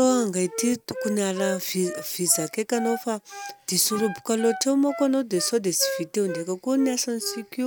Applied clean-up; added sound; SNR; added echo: none; Wind instrument, woodwind instrument; 11 dB; none.